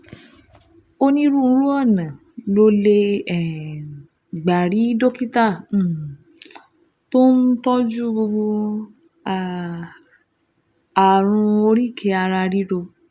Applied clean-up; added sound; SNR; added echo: none; none; none; none.